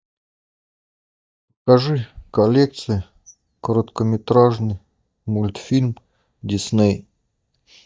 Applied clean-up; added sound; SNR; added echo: neural mask model DeepFilterNet 3.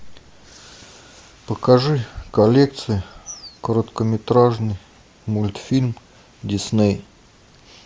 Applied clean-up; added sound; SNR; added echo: none; Bird vocalization, bird call, bird song; 18 dB; none.